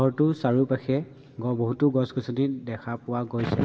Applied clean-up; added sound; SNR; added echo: none; none; none; reverberation time 1.9 s.